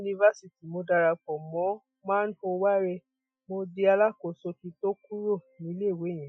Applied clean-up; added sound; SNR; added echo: classical method Wiener filter.